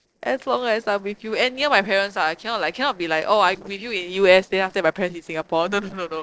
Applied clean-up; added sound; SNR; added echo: neural separator model SepFormer DNS4.